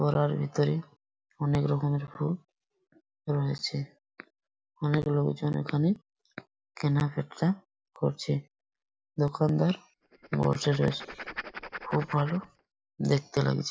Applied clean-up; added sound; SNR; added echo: none; Writing; 13 dB; none.